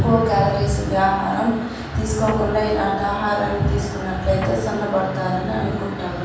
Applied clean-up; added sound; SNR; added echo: none; Guitar; 17 dB; reverberation time 1.2 s.